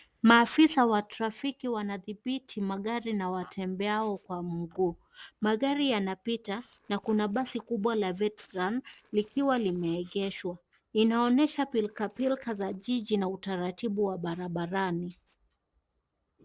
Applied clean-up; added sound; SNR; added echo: neural separator model SepFormer DNS4.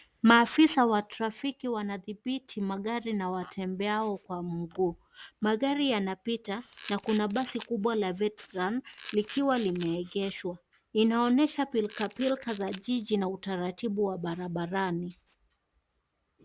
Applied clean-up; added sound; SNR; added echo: none; Camera; 16 dB; none.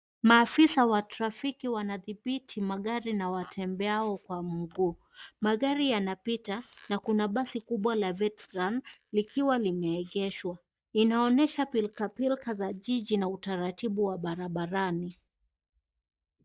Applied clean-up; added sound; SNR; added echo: neural mask model DeepFilterNet 3.